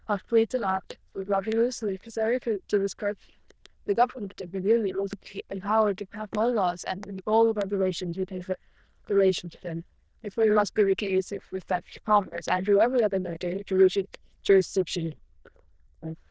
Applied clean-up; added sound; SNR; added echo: neural diffusion model UNIVERSE++.